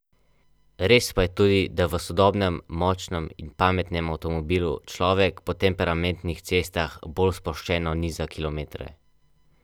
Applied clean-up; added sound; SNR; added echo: none; none; none; none.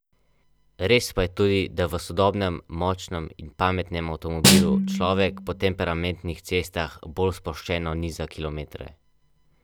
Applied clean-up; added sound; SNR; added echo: none; Snare drum; -4 dB; none.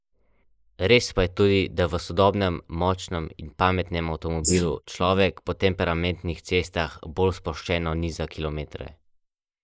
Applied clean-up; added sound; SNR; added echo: neural mask model Resemble Enhance denoiser.